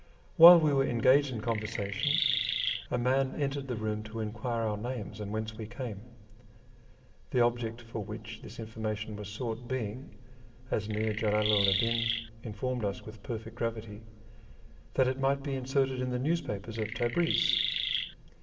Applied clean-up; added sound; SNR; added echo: none; Chirp, tweet; 2 dB; reverberation time 2.3 s.